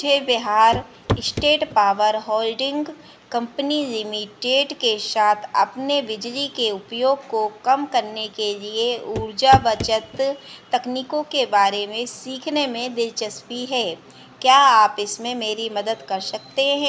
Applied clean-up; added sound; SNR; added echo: none; Walk, footsteps / Run / Wood; 7 dB; none.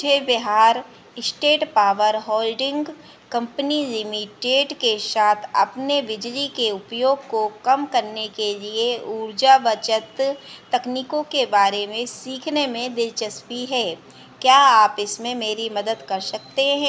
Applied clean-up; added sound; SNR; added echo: none; none; none; none.